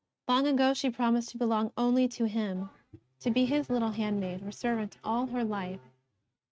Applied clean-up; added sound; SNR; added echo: neural mask model RNNoise.